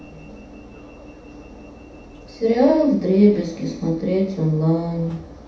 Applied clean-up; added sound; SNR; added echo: none; Alarm / Engine / Train; 20 dB; reverberation time 0.7 s.